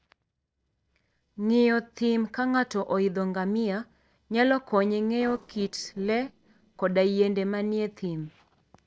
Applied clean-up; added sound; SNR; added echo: neural separator model SepFormer DNS4.